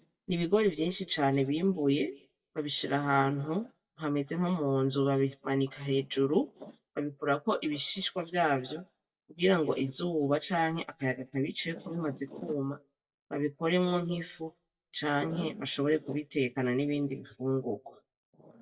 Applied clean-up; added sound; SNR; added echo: neural mask model DeepFilterNet 3.